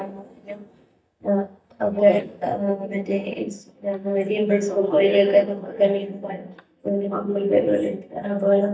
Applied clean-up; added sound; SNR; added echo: neural mask model DeepFilterNet 3.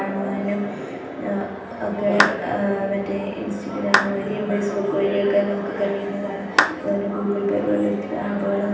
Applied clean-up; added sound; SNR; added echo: none; Clapping; 3 dB; reverberation time 0.9 s.